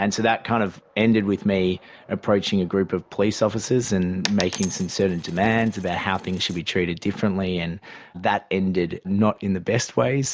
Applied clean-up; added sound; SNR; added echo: none; Coin (dropping); 13 dB; none.